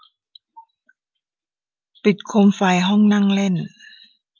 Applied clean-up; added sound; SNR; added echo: none; none; none; none.